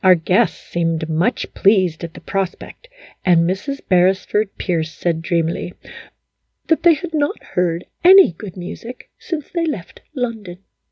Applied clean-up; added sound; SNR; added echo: none; none; none; none.